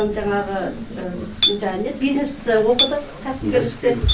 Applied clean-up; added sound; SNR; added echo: none; Chink, clink; 6 dB; none.